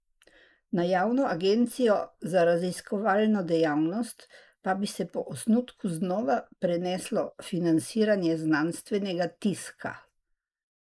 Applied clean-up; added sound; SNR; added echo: neural mask model Resemble Enhance denoiser.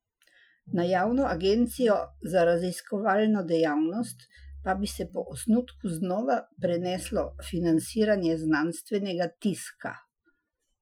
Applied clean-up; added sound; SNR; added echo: classical method Wiener filter.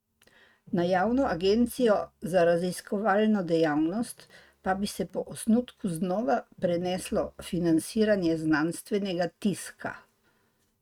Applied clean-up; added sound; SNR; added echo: neural mask model RNNoise.